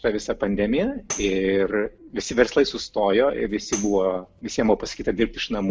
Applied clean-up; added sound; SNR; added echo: none; Tambourine; 15 dB; none.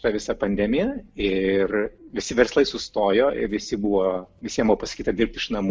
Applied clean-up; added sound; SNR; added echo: none; none; none; none.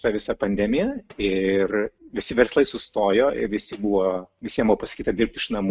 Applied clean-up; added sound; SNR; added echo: neural mask model RNNoise.